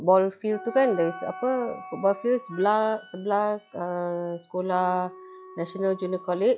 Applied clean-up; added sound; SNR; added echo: classical method log-MMSE.